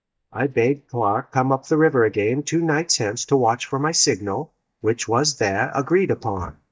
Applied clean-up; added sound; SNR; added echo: neural mask model DeepFilterNet 3.